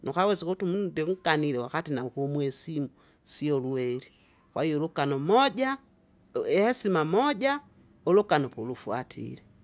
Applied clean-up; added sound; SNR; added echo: none; none; none; none.